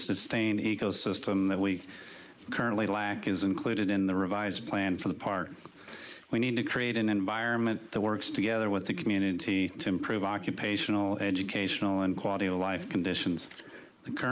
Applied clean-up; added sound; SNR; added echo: neural mask model Resemble Enhance denoiser.